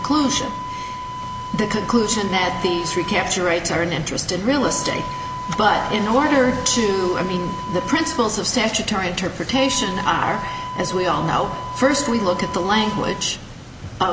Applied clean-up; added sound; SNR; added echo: none; Wind instrument, woodwind instrument; 10 dB; none.